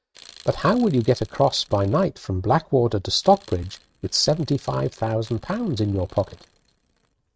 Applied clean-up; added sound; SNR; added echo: neural mask model RNNoise.